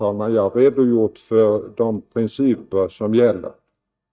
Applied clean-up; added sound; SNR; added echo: neural mask model DeepFilterNet 3.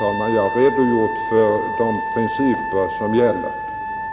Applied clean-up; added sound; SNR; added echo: none; Wind instrument, woodwind instrument; 5 dB; none.